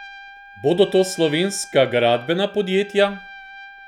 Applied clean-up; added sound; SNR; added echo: none; Trumpet; 19 dB; none.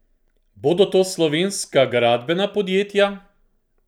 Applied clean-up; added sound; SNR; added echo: none; none; none; none.